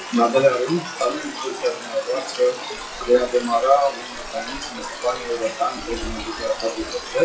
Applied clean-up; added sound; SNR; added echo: classical method WPE with log-MMSE.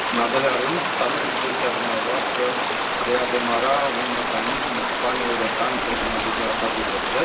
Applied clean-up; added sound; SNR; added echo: none; Stream; -3 dB; reverberation time 1.0 s.